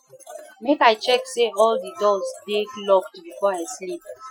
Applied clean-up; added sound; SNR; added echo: classical method Wiener filter.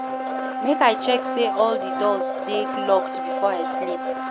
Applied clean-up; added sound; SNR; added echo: none; Domestic sounds, home sounds; 2 dB; none.